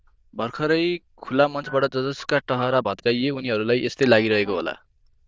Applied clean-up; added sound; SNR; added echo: neural diffusion model UNIVERSE++.